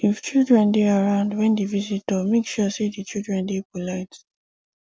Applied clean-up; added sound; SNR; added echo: none; none; none; none.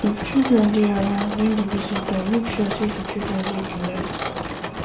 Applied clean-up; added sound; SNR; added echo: none; Mechanisms; 6 dB; reverberation time 0.4 s.